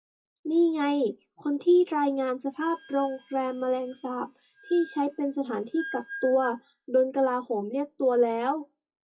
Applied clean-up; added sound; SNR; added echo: classical method WPE with log-MMSE.